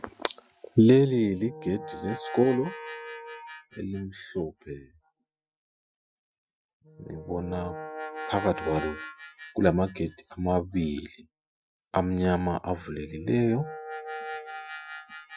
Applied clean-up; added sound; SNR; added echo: classical method Wiener filter.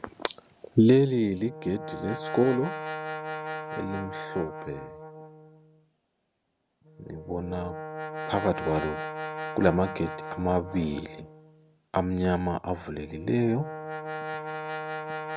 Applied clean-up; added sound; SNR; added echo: none; Brass instrument; 9 dB; none.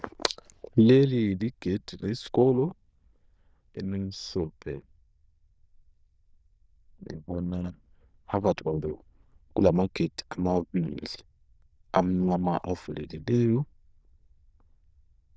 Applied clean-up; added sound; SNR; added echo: neural diffusion model UNIVERSE++.